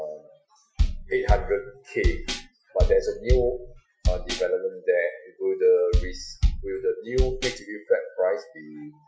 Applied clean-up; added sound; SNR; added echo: classical method Wiener filter.